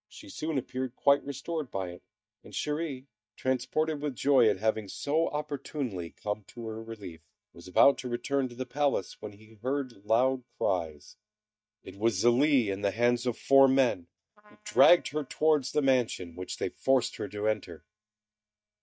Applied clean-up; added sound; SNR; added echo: neural mask model DeepFilterNet 3.